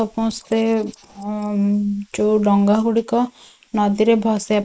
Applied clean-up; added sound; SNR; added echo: neural mask model Resemble Enhance denoiser.